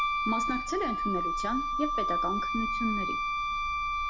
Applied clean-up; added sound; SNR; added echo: none; Wind instrument, woodwind instrument; -5 dB; reverberation time 0.6 s.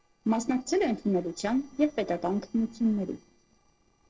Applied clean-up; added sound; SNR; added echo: neural separator model SepFormer DNS4.